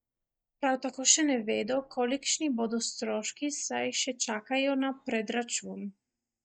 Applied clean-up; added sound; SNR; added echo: neural mask model DeepFilterNet 3.